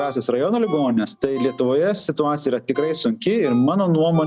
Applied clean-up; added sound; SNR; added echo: none; Ringtone; 20 dB; none.